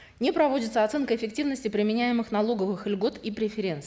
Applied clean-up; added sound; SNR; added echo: none; none; none; none.